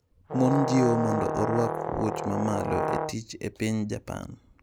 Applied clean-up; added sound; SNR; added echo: none; Brass instrument; 1 dB; none.